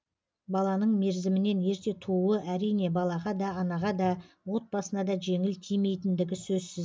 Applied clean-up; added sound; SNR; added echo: none; none; none; none.